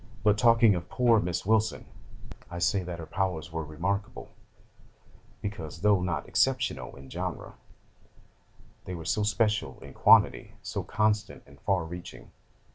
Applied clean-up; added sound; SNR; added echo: none; none; none; none.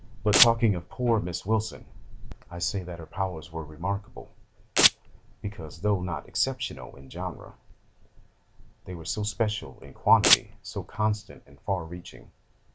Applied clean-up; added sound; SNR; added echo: none; Domestic sounds, home sounds; -5 dB; none.